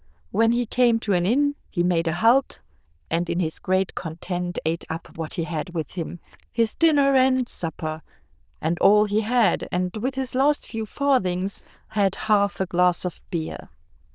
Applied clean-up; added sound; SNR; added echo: neural diffusion model UNIVERSE++.